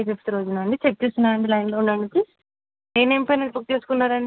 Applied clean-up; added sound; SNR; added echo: none; none; none; none.